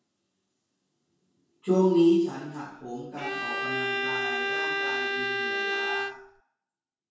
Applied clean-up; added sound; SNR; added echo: none; Bowed string instrument; 0 dB; reverberation time 0.6 s.